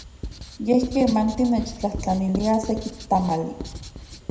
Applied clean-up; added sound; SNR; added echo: none; Writing; 11 dB; reverberation time 0.8 s.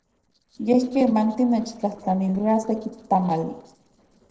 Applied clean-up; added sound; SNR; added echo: neural separator model SepFormer DNS4.